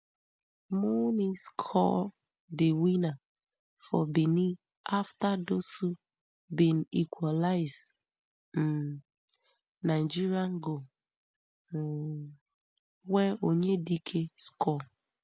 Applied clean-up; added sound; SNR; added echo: none; none; none; none.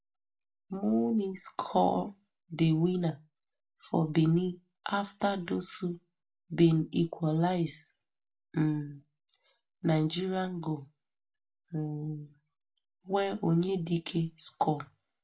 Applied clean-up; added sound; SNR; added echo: none; none; none; reverberation time 0.2 s.